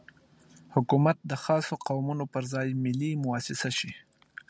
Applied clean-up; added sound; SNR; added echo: none; none; none; none.